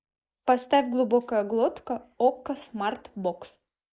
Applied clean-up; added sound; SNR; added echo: neural mask model Resemble Enhance denoiser.